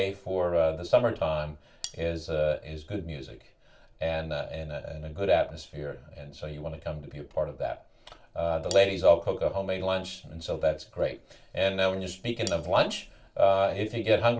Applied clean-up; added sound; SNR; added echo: none; Cutlery, silverware; 14 dB; reverberation time 0.2 s.